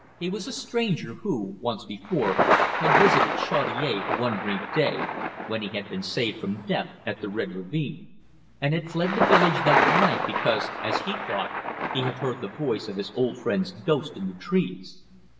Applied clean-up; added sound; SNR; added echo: none; Thunder; 0 dB; reverberation time 1.0 s.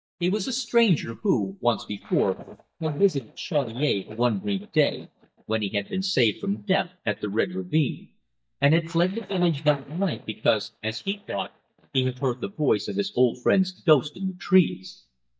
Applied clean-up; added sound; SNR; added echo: neural mask model DeepFilterNet 3.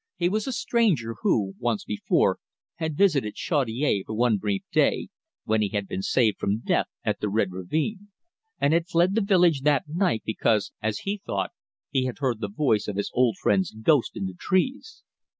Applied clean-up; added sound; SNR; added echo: none; none; none; none.